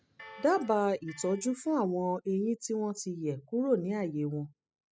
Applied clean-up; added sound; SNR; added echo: classical method spectral subtraction.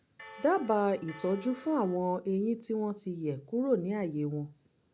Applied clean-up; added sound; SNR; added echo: none; Bell; 18 dB; none.